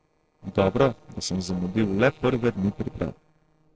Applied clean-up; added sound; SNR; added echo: neural separator model SepFormer DNS4.